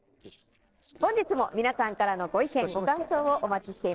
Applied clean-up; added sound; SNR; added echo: neural separator model SepFormer DNS4.